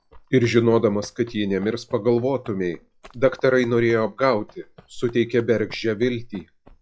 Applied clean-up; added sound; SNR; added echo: classical method log-MMSE.